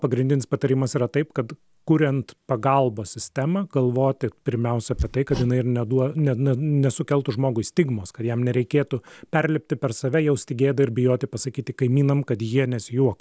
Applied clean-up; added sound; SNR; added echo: none; Hammer; 10 dB; none.